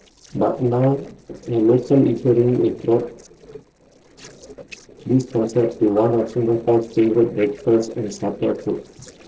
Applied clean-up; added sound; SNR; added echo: neural separator model SepFormer DNS4.